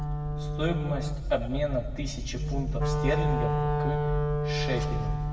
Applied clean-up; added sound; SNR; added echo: none; Wind instrument, woodwind instrument; 0 dB; reverberation time 1.4 s.